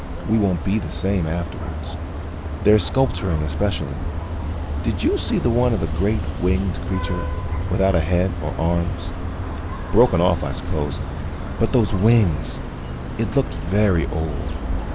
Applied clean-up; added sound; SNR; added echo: none; Vehicle horn, car horn, honking; 4 dB; none.